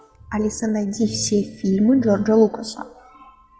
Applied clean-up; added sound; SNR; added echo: none; none; none; none.